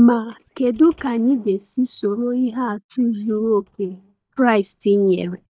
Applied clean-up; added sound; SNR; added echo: neural mask model DeepFilterNet 3.